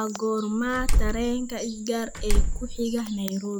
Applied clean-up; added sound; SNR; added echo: none; Slam; -4 dB; none.